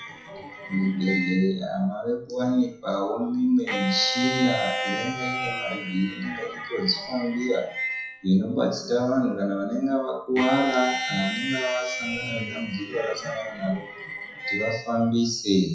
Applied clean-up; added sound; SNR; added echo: classical method WPE with log-MMSE.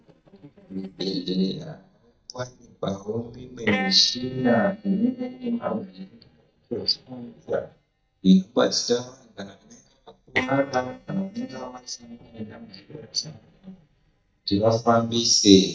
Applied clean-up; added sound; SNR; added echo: neural mask model DeepFilterNet 3.